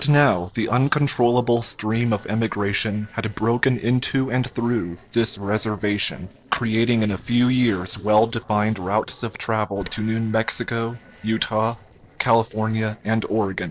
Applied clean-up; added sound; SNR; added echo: neural separator model SepFormer DNS4.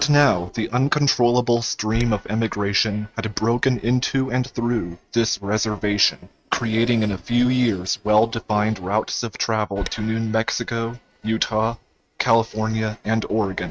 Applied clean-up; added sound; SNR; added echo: neural mask model RNNoise.